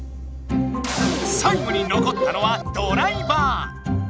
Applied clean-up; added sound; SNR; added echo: none; Alarm; 10 dB; none.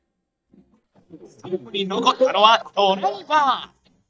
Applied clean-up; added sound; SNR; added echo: neural mask model DeepFilterNet 3.